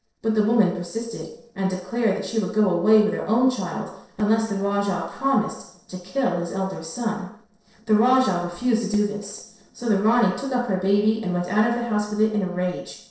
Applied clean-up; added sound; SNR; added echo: neural separator model SepFormer DNS4.